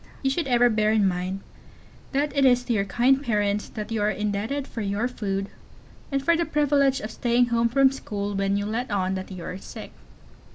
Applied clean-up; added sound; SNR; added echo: none; none; none; none.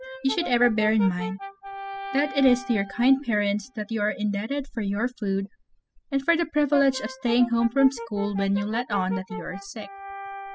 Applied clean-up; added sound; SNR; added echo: classical method spectral subtraction.